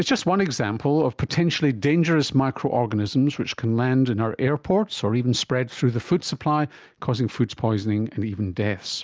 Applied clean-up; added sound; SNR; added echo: none; none; none; none.